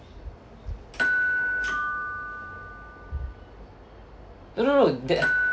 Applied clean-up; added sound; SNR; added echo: none; Door / Bell; 0 dB; none.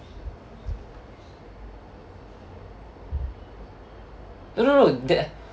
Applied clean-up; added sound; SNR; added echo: none; none; none; none.